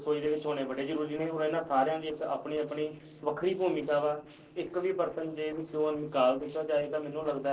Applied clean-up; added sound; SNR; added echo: neural separator model SepFormer DNS4.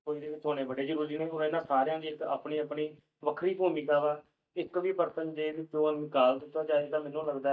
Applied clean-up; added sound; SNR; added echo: neural mask model DeepFilterNet 3.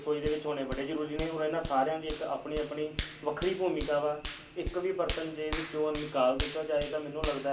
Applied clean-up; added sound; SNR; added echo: none; Hands; 5 dB; reverberation time 0.3 s.